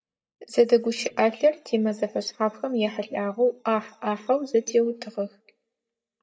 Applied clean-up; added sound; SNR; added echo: neural mask model DeepFilterNet 3.